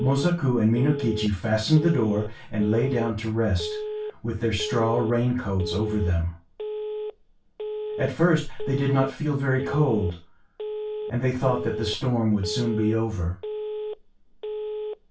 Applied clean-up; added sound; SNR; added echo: none; Telephone; 8 dB; reverberation time 0.2 s.